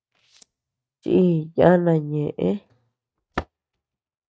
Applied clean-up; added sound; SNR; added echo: neural mask model RNNoise.